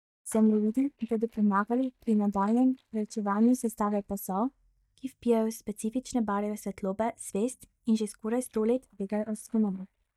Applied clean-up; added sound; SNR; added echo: neural mask model DeepFilterNet 3.